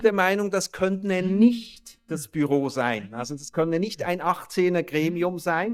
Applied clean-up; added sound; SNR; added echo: neural mask model DeepFilterNet 3.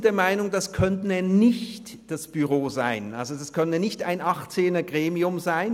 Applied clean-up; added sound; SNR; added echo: none; none; none; none.